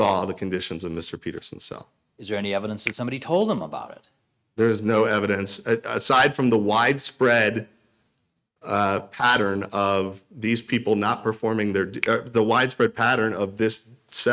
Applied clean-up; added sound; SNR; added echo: neural mask model RNNoise.